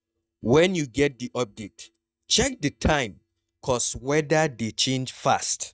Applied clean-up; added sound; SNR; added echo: neural mask model DeepFilterNet 3.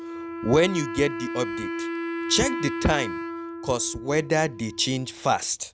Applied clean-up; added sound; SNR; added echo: none; Wind instrument, woodwind instrument; 6 dB; none.